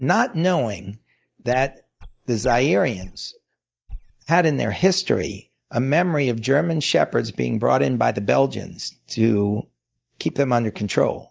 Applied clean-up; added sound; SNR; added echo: neural mask model DeepFilterNet 3.